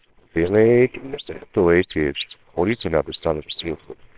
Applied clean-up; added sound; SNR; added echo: neural separator model SepFormer WHAMR!.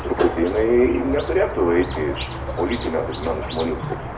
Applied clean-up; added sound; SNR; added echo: none; Squeak; 6 dB; reverberation time 0.4 s.